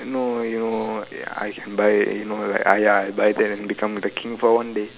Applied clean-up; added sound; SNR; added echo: none; none; none; none.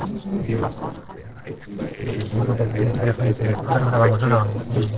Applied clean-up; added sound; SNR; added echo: neural separator model SepFormer DNS4.